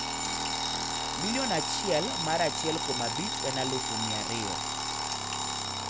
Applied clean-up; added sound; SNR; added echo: none; Alarm; -3 dB; none.